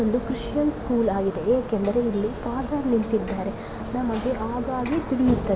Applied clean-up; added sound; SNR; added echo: none; none; none; none.